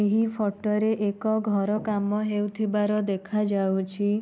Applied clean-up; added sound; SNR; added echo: none; none; none; none.